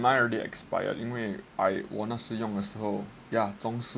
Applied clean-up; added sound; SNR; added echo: none; none; none; none.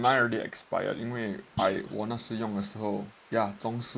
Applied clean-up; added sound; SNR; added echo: neural mask model Resemble Enhance denoiser.